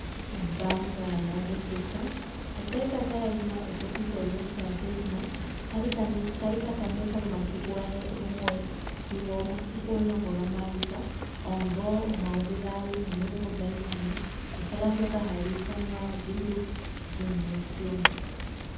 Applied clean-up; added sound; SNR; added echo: none; Fire; 3 dB; reverberation time 0.8 s.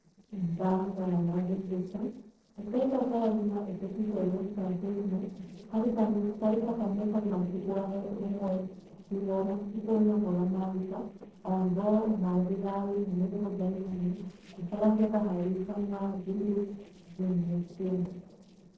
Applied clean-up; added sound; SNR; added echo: neural separator model SepFormer DNS4.